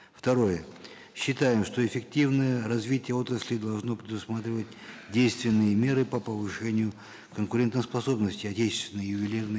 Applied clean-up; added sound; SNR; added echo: none; none; none; none.